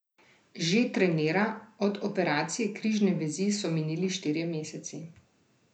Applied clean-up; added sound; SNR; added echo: none; none; none; none.